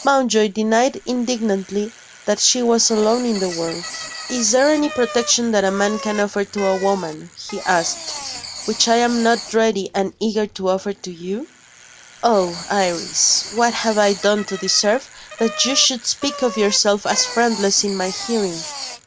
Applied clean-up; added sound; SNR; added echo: none; Writing + Bicycle; 13 dB; none.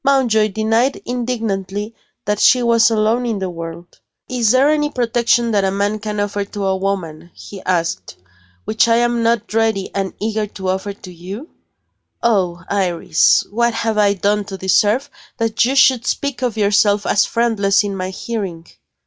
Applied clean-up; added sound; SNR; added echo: none; none; none; none.